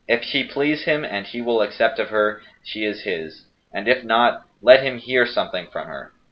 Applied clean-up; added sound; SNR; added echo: neural separator model SepFormer DNS4.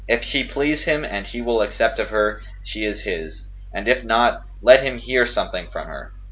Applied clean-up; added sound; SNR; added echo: none; Mechanical fan; 15 dB; none.